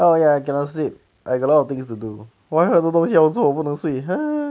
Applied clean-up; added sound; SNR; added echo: none; none; none; none.